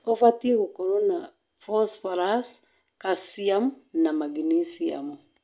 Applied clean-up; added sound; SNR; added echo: none; none; none; none.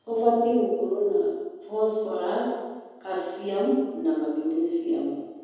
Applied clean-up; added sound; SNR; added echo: none; none; none; reverberation time 1.2 s.